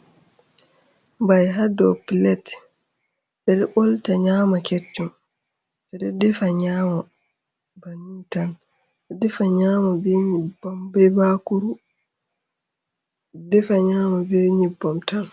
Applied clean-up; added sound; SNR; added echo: none; none; none; none.